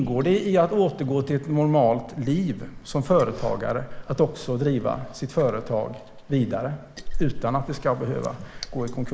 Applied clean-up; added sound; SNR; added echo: neural mask model Resemble Enhance denoiser.